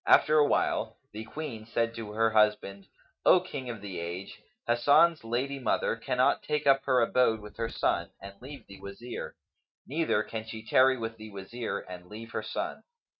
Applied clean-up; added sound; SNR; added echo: neural mask model RNNoise.